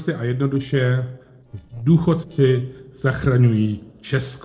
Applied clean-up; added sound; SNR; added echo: neural separator model SepFormer DNS4.